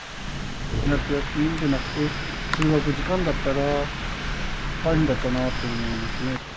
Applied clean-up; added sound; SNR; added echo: none; Breathing; 4 dB; none.